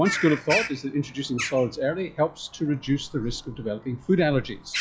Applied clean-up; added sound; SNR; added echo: classical method log-MMSE.